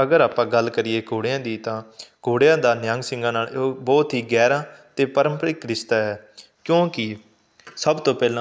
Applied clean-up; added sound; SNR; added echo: none; none; none; none.